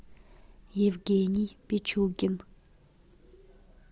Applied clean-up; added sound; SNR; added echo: none; none; none; none.